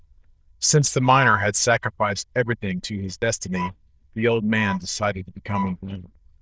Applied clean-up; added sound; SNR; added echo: neural diffusion model UNIVERSE++.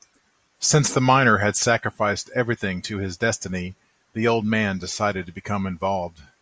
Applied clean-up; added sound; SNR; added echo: none; none; none; none.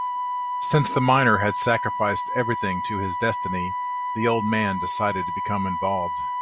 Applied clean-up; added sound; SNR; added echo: none; Wind instrument, woodwind instrument; 3 dB; none.